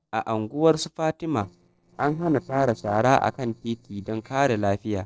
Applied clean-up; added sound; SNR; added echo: neural separator model SepFormer DNS4.